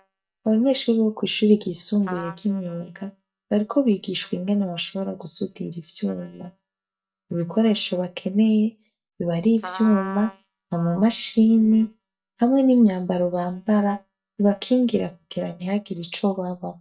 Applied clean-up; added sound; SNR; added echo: neural mask model DeepFilterNet 3.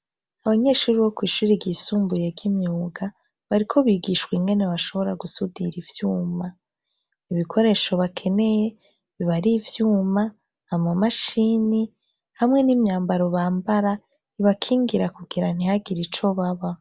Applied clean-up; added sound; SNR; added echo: none; none; none; none.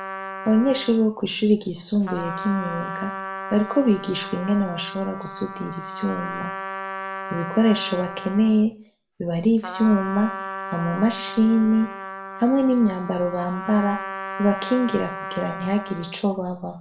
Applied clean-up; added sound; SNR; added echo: none; Trumpet; 10 dB; reverberation time 0.3 s.